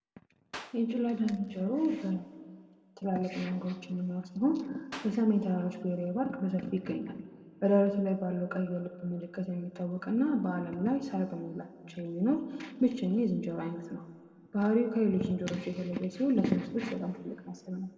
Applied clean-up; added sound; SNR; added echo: none; Clapping; 14 dB; reverberation time 1.3 s.